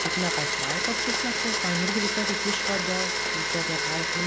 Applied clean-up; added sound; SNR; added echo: none; Domestic sounds, home sounds; -5 dB; none.